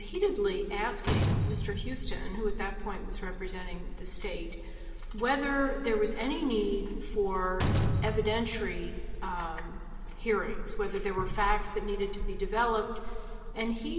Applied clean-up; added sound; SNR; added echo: none; Slam; 4 dB; reverberation time 2.6 s.